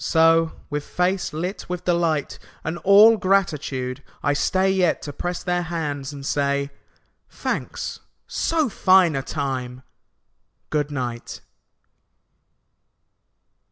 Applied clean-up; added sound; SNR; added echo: none; none; none; none.